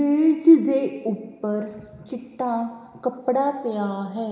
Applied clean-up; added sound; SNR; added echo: none; none; none; reverberation time 1.6 s.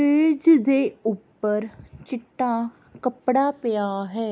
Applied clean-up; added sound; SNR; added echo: none; none; none; none.